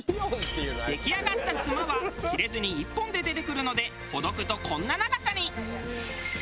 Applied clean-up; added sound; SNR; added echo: none; none; none; none.